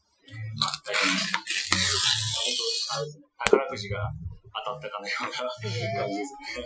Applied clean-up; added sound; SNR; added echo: classical method Wiener filter.